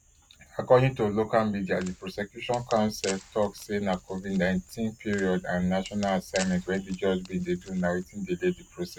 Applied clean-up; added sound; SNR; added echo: none; Wood; 18 dB; none.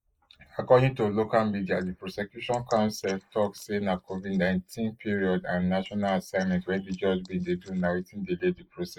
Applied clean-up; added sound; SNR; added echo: neural mask model Resemble Enhance denoiser.